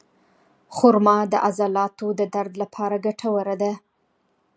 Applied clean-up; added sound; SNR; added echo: none; none; none; none.